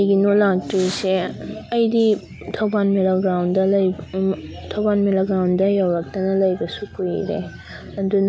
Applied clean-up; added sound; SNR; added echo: none; none; none; none.